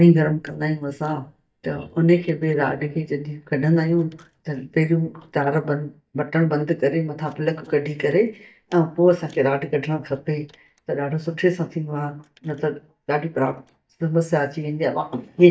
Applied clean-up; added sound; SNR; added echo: neural mask model DeepFilterNet 3.